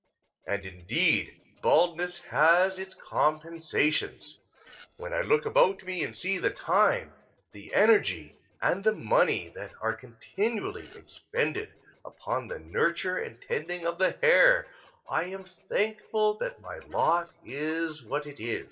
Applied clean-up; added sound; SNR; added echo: neural separator model SepFormer DNS4.